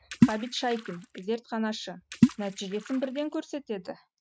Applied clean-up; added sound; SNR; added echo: neural mask model RNNoise.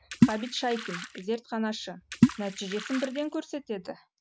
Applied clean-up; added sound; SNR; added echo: none; Water / Splash, splatter; -3 dB; none.